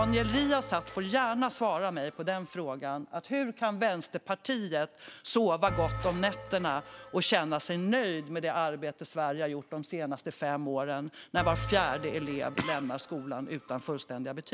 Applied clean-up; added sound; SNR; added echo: none; Bell; 12 dB; none.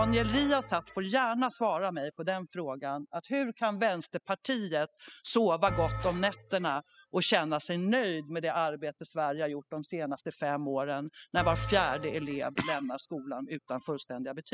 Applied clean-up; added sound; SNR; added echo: classical method spectral subtraction.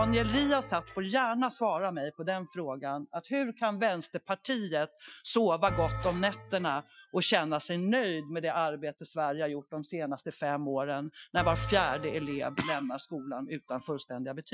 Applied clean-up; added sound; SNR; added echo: classical method Wiener filter.